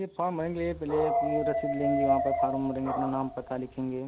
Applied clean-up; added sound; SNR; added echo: none; Dog; -1 dB; none.